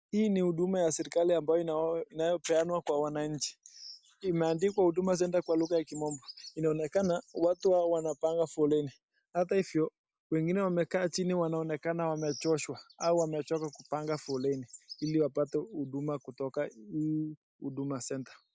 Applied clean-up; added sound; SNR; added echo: neural mask model Resemble Enhance denoiser.